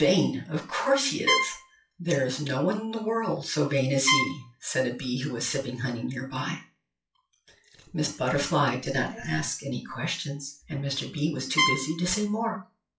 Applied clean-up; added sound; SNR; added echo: classical method WPE with log-MMSE.